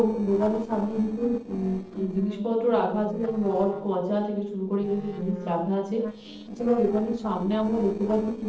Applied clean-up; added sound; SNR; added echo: neural separator model SepFormer DNS4.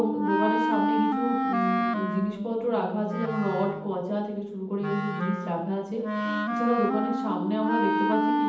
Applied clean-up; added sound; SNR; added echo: none; Wind instrument, woodwind instrument; 0 dB; reverberation time 0.8 s.